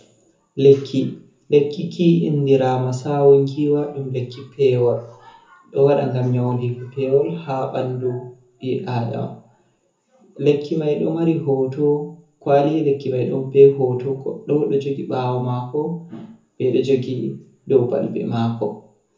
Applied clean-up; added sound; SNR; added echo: none; none; none; reverberation time 0.5 s.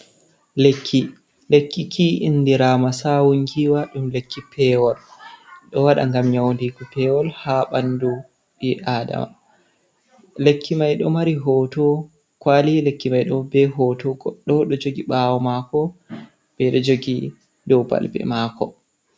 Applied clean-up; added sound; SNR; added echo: none; none; none; none.